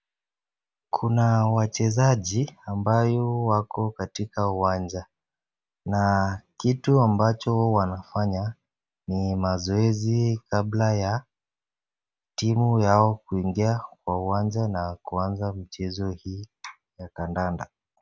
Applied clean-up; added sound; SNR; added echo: none; none; none; none.